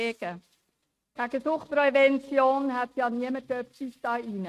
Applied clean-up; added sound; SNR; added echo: neural mask model RNNoise.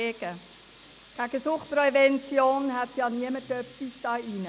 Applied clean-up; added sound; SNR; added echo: none; Sink (filling or washing) / Water tap, faucet; 14 dB; none.